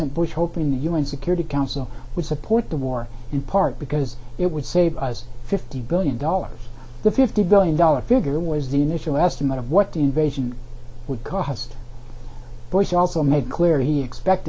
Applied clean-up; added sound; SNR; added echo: none; none; none; none.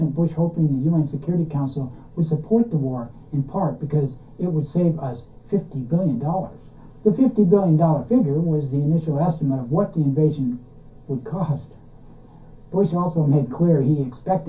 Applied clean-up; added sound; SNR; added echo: none; none; none; reverberation time 0.3 s.